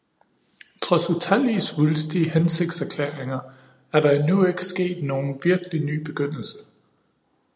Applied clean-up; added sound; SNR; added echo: none; none; none; none.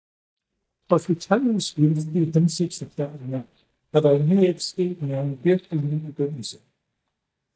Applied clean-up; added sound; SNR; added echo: neural mask model DeepFilterNet 3.